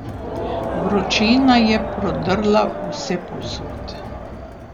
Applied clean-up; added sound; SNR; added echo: none; Crowd; 6 dB; none.